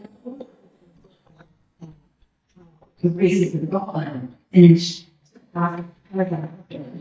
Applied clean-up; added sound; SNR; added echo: neural mask model DeepFilterNet 3.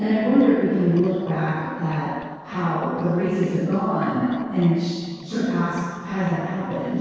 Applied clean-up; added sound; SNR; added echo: neural separator model SepFormer DNS4.